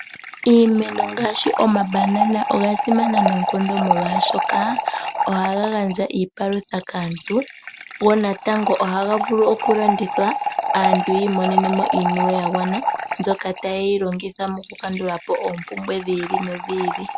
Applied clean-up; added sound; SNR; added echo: none; Fill (with liquid) / Trickle, dribble; 4 dB; none.